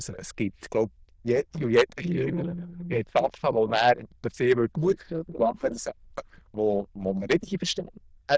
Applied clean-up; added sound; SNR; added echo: neural diffusion model UNIVERSE++.